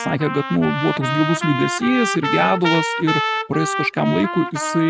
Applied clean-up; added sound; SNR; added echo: none; Trumpet; 4 dB; none.